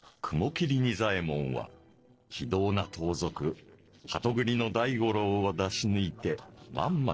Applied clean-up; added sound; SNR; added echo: neural separator model SepFormer DNS4.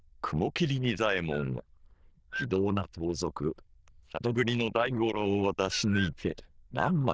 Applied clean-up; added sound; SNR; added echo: neural diffusion model UNIVERSE++.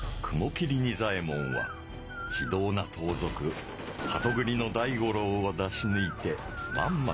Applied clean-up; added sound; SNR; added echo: none; Bird; 11 dB; none.